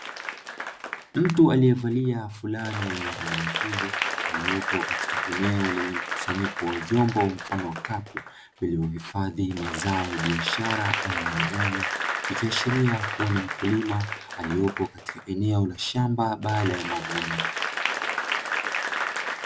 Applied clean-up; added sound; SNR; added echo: none; Applause / Crowd; 4 dB; none.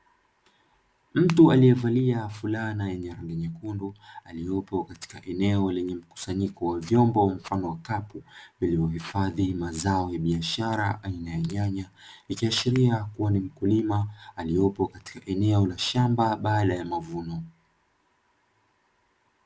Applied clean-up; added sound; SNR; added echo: none; none; none; none.